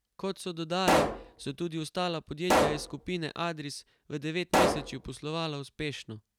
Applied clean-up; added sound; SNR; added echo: none; Explosion; -4 dB; none.